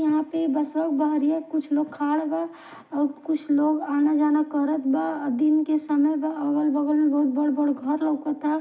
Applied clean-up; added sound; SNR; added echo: none; none; none; reverberation time 0.6 s.